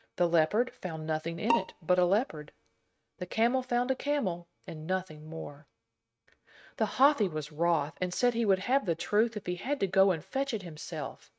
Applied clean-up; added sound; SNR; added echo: neural mask model RNNoise.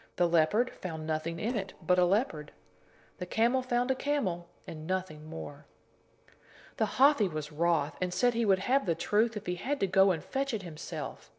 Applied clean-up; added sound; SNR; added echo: neural separator model SepFormer DNS4.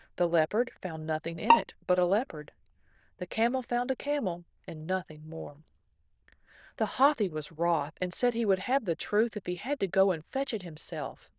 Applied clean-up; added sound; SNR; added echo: neural diffusion model UNIVERSE++.